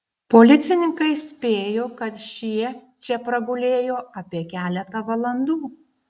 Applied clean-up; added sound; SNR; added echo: none; none; none; none.